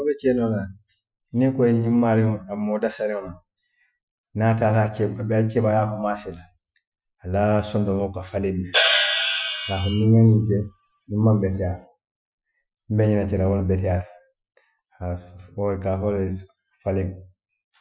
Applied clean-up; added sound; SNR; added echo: classical method Wiener filter.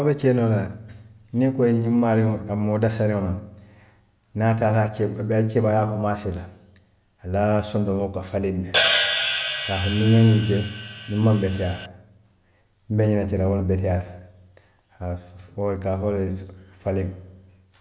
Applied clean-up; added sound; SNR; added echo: none; Hi-hat; 3 dB; none.